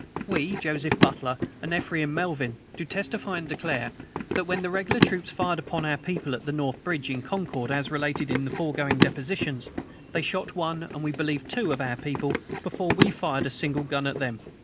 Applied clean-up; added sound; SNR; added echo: none; Run; 2 dB; none.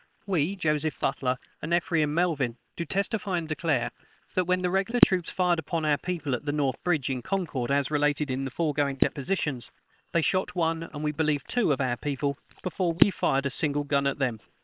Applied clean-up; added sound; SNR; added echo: neural separator model SepFormer WHAM!.